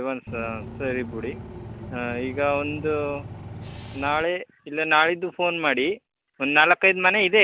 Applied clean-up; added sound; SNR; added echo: none; Bus / Engine; 12 dB; none.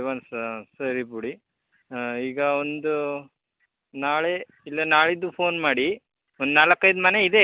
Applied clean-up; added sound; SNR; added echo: none; none; none; none.